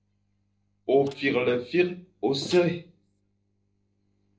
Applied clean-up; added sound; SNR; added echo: neural separator model SepFormer DNS4.